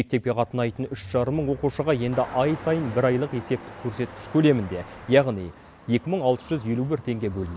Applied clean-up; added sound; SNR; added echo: none; none; none; none.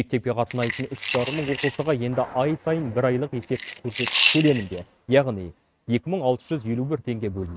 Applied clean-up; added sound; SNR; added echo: neural mask model RNNoise.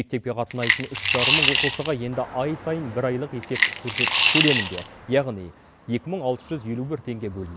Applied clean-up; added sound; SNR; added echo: none; Coin (dropping) / Glass; -4 dB; none.